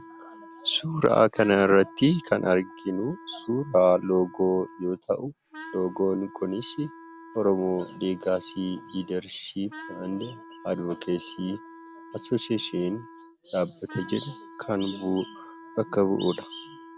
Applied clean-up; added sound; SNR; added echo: none; Wind instrument, woodwind instrument; 19 dB; none.